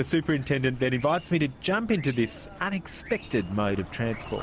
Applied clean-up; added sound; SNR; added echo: none; none; none; none.